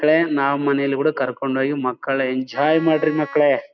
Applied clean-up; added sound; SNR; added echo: none; Wind instrument, woodwind instrument; 17 dB; none.